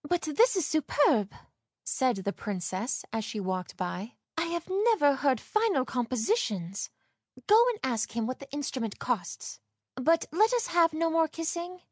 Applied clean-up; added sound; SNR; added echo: none; none; none; none.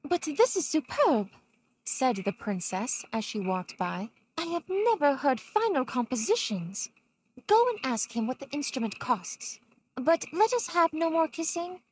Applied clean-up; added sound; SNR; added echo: neural mask model RNNoise.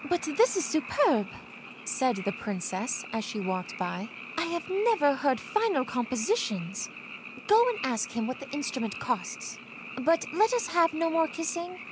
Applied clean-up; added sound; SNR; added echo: none; Frog; 14 dB; none.